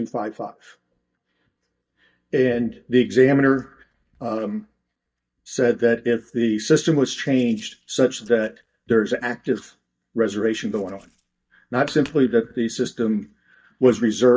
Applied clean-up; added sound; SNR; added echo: neural mask model DeepFilterNet 3.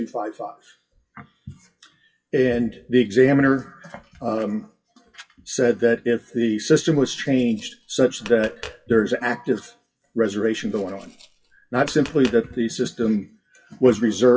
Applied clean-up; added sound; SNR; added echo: classical method WPE with log-MMSE.